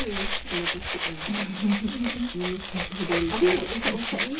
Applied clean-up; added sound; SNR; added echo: none; Rattle (instrument); 0 dB; reverberation time 0.2 s.